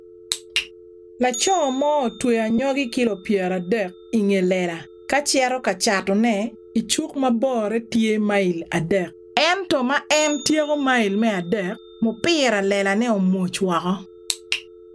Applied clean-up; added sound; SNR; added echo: none; Telephone + Bell; 19 dB; none.